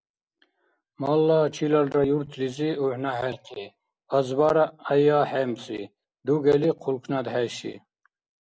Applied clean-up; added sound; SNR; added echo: none; none; none; none.